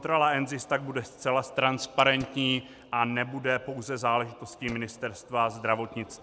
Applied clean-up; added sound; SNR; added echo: none; Tools; 19 dB; none.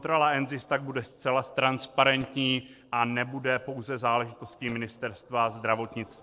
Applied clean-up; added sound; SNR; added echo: neural separator model SepFormer DNS4.